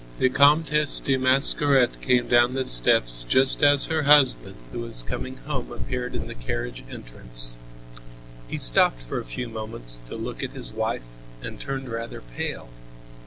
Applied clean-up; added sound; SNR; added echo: none; none; none; none.